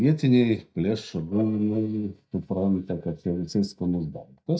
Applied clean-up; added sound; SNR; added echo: neural mask model DeepFilterNet 3.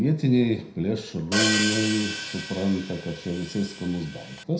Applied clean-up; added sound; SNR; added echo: none; Hi-hat; 5 dB; reverberation time 0.5 s.